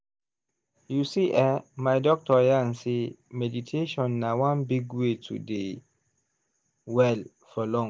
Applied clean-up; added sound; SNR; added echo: none; none; none; none.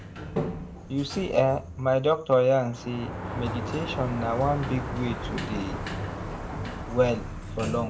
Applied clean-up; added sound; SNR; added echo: none; Sliding door; 6 dB; reverberation time 0.2 s.